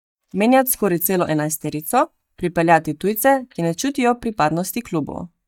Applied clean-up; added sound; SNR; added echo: neural mask model DeepFilterNet 3.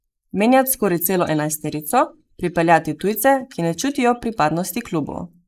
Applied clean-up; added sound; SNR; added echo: neural mask model Resemble Enhance denoiser.